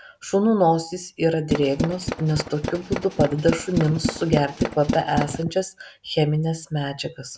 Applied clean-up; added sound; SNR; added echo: none; Tools; 4 dB; none.